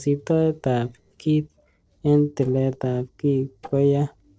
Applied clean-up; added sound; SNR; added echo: neural separator model SepFormer DNS4.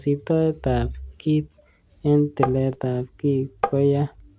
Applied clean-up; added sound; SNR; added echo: none; Tap; 4 dB; none.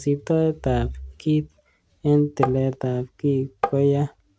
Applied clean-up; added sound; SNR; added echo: neural mask model RNNoise.